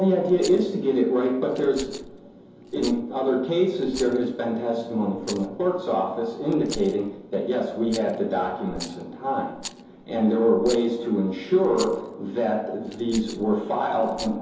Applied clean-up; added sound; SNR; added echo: none; Rattle; 19 dB; reverberation time 2.8 s.